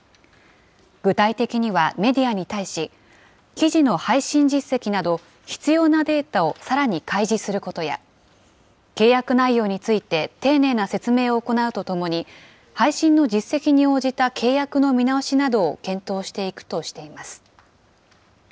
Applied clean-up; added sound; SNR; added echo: none; none; none; none.